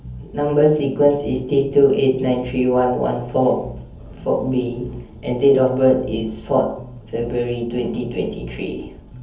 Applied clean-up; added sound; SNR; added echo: none; Bass guitar; 18 dB; reverberation time 0.7 s.